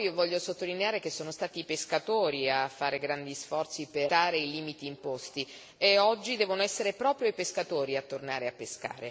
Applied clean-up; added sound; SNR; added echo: none; none; none; none.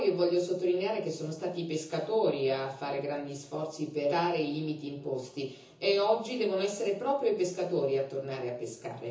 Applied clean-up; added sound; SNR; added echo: none; none; none; reverberation time 0.6 s.